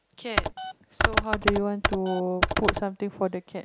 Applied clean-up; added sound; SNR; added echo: none; Computer keyboard; -4 dB; none.